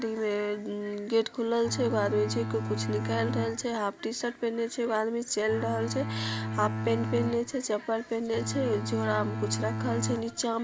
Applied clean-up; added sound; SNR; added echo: none; Bowed string instrument; 4 dB; none.